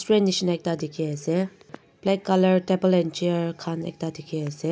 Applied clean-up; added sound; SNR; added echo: none; none; none; none.